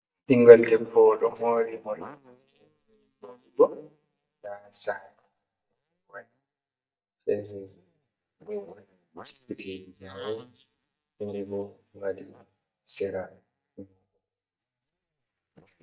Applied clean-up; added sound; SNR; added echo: neural mask model DeepFilterNet 3.